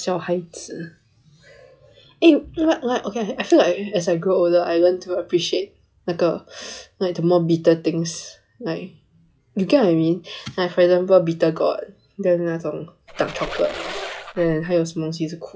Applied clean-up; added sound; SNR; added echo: classical method log-MMSE.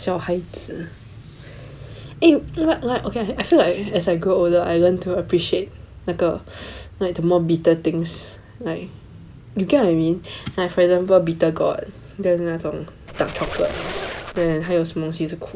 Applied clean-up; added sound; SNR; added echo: none; Squeak; 10 dB; none.